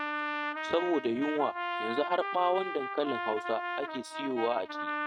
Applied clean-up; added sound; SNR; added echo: neural mask model RNNoise.